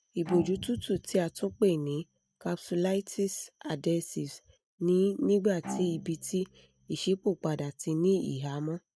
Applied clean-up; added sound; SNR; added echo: neural mask model RNNoise.